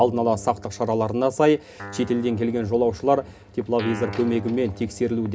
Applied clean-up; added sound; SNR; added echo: none; Guitar; 17 dB; reverberation time 0.3 s.